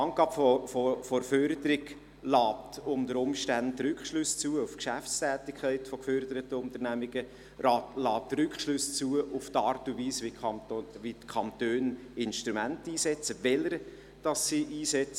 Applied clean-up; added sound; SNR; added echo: none; none; none; none.